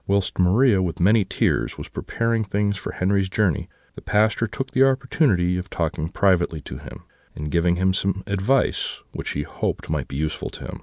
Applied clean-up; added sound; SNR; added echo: none; none; none; none.